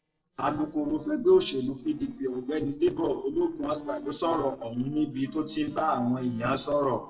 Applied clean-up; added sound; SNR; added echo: neural separator model SepFormer DNS4.